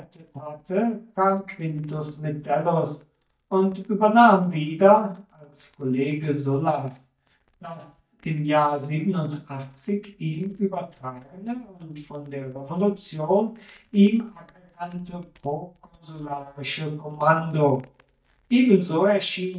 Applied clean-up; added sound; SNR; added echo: neural mask model DeepFilterNet 3.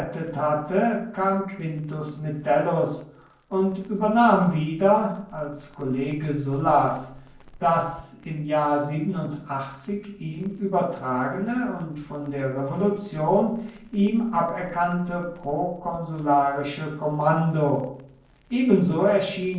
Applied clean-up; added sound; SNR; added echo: neural separator model SepFormer DNS4.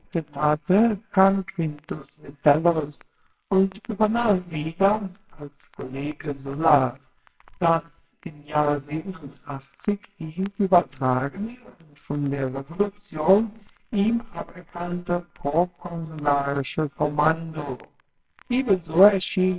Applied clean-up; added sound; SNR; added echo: neural separator model SepFormer WHAMR!.